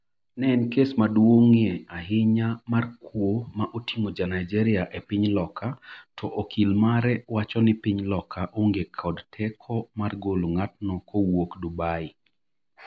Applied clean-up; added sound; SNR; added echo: none; none; none; none.